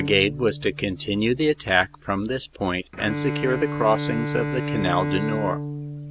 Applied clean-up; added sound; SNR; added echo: none; Bowed string instrument; 6 dB; none.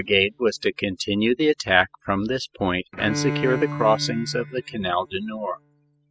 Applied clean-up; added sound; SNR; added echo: classical method spectral subtraction.